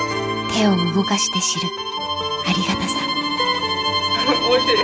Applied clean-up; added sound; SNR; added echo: none; Bowed string instrument; 2 dB; none.